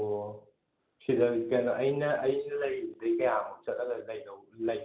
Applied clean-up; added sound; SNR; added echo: none; none; none; none.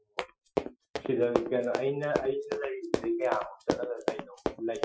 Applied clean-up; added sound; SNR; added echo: classical method Wiener filter.